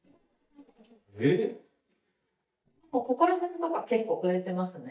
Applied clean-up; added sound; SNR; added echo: neural mask model DeepFilterNet 3.